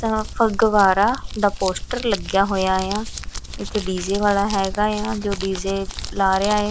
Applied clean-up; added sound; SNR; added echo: none; Crumpling, crinkling; 9 dB; none.